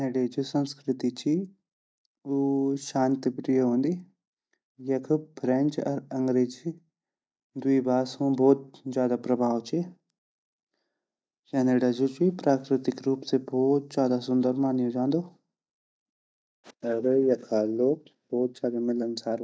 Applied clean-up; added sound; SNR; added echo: none; none; none; none.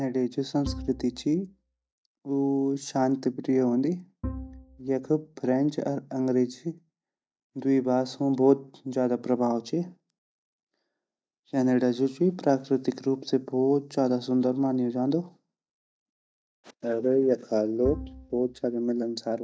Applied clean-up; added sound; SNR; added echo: none; Bowed string instrument; 12 dB; none.